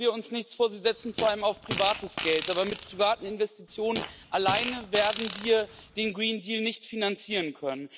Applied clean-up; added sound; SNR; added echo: none; Fart; 6 dB; none.